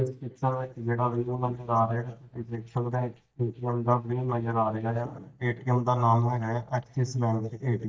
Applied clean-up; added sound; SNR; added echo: neural mask model DeepFilterNet 3.